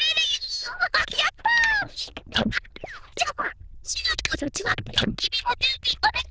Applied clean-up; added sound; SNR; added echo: neural diffusion model UNIVERSE++.